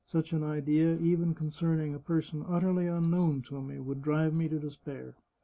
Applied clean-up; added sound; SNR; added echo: none; none; none; none.